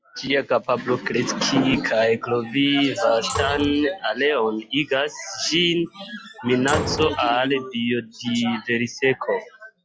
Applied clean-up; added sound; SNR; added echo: classical method log-MMSE.